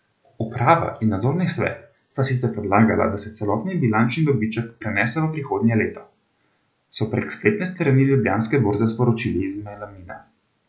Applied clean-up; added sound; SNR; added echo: none; none; none; none.